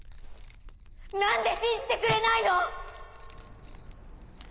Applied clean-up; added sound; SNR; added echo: none; Keys jangling; 15 dB; none.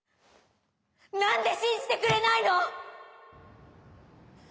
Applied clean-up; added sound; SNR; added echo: none; none; none; none.